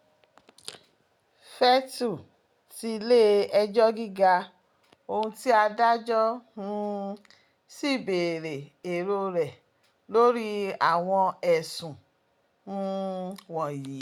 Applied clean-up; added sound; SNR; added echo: none; none; none; none.